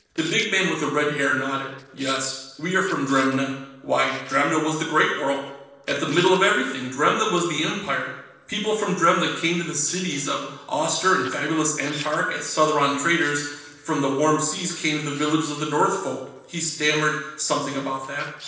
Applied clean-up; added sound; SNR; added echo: neural separator model SepFormer DNS4.